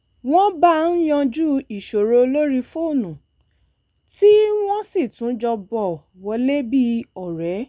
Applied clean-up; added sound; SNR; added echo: none; none; none; none.